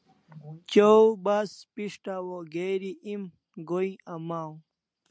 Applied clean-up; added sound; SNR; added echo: none; none; none; none.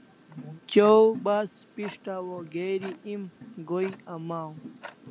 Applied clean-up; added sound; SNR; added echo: none; Tick-tock; 19 dB; none.